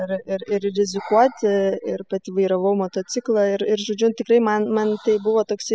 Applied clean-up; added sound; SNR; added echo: classical method spectral subtraction.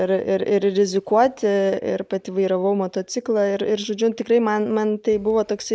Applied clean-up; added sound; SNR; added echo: none; none; none; none.